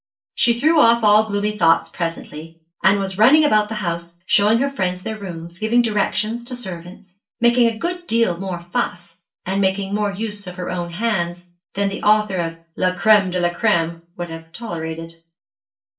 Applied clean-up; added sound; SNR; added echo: none; none; none; reverberation time 0.3 s.